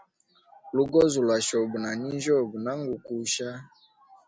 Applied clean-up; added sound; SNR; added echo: none; none; none; none.